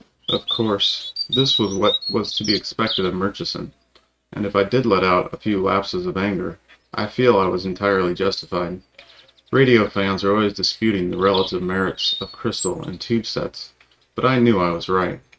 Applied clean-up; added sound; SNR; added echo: neural mask model RNNoise.